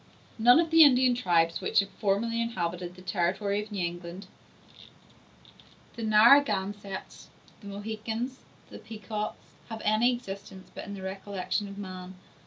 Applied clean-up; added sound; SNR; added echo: none; none; none; none.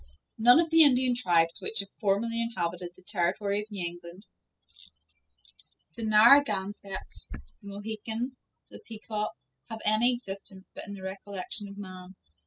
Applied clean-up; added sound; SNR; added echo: classical method spectral subtraction.